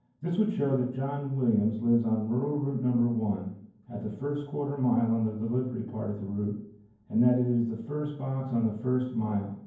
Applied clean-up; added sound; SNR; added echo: none; none; none; reverberation time 0.9 s.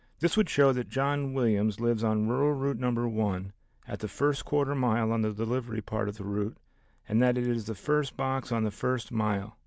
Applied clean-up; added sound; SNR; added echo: none; none; none; none.